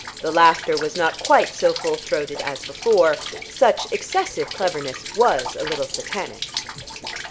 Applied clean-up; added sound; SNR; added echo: none; Rain; 11 dB; none.